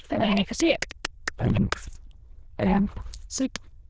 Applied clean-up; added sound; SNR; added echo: neural diffusion model UNIVERSE++.